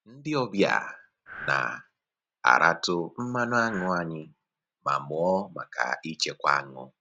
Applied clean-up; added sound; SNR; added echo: none; Breathing; 11 dB; none.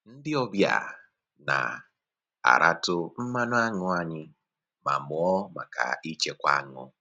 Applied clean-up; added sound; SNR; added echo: none; none; none; none.